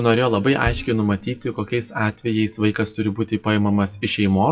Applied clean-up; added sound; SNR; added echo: classical method WPE with log-MMSE.